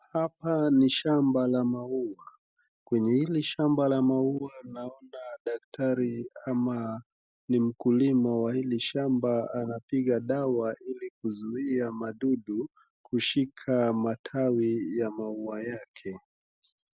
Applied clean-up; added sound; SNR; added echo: none; none; none; none.